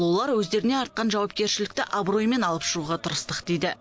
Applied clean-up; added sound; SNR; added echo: none; none; none; none.